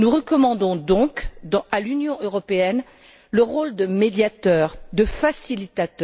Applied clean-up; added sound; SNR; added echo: none; none; none; none.